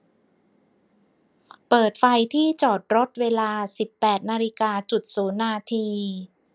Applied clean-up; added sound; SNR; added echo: none; none; none; none.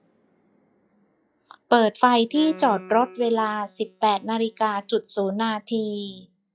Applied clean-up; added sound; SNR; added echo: classical method log-MMSE.